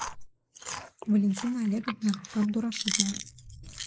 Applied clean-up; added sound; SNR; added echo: neural mask model Resemble Enhance denoiser.